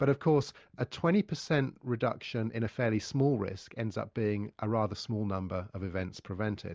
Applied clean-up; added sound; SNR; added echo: none; none; none; none.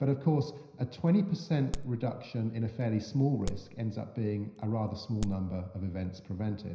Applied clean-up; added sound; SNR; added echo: none; Crack; 11 dB; reverberation time 0.9 s.